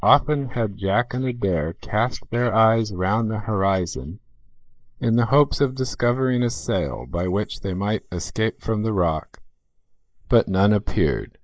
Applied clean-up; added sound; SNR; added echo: neural mask model Resemble Enhance denoiser.